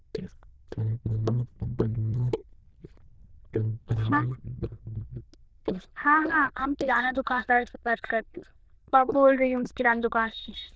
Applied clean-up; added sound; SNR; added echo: neural diffusion model UNIVERSE++.